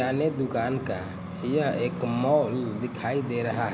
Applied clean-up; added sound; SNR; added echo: none; none; none; none.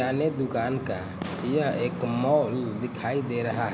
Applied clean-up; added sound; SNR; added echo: none; Fireworks; 18 dB; none.